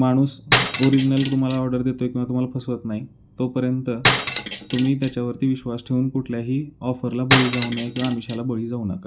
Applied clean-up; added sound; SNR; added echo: none; Cutlery, silverware; 2 dB; none.